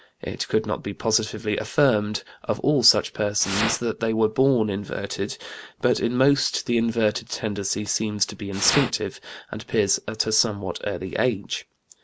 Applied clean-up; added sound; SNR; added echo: none; Fire; 2 dB; none.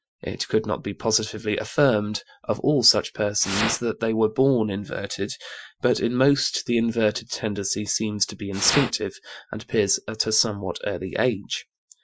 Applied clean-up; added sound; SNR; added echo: classical method Wiener filter.